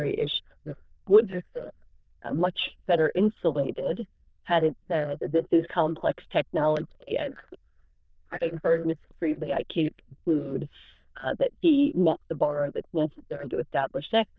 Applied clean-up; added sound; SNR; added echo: neural diffusion model UNIVERSE++.